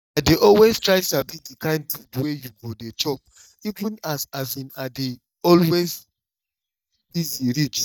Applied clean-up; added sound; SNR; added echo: neural mask model DeepFilterNet 3.